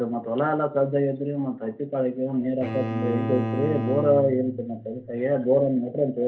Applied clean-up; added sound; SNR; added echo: none; Bowed string instrument; 7 dB; reverberation time 0.3 s.